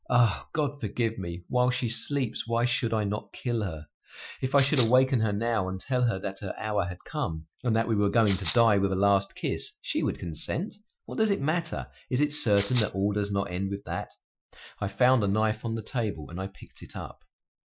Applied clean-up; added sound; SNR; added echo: classical method Wiener filter.